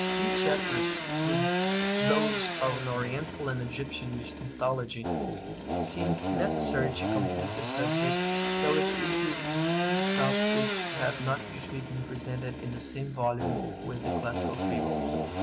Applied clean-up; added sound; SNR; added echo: none; Sawing / Engine; -4 dB; none.